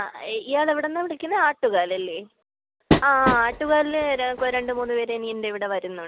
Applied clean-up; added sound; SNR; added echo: none; Train; 3 dB; none.